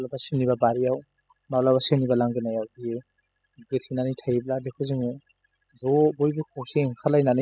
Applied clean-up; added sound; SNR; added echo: classical method spectral subtraction.